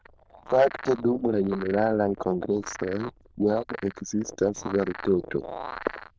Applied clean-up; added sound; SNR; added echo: neural diffusion model UNIVERSE++.